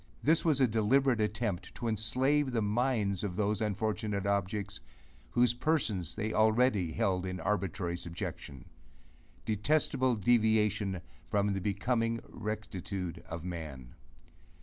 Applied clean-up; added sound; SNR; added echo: none; none; none; none.